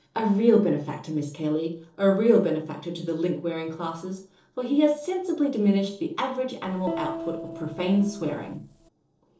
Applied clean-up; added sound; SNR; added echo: neural separator model SepFormer DNS4.